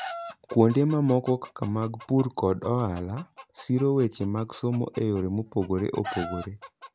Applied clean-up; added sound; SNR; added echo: none; Chicken, rooster; 16 dB; none.